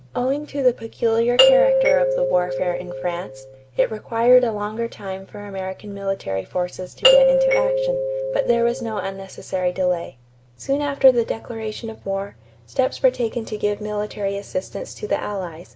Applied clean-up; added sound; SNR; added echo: none; Doorbell; -3 dB; none.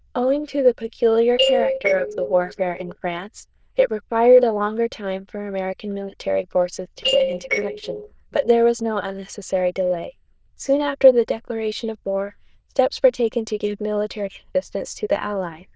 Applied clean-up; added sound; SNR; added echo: neural diffusion model UNIVERSE++.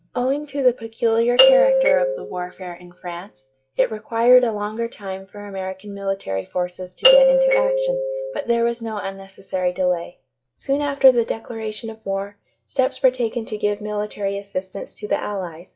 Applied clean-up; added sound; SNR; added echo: classical method log-MMSE.